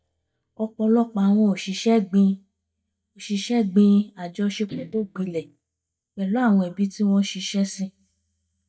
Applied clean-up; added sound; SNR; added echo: neural mask model DeepFilterNet 3.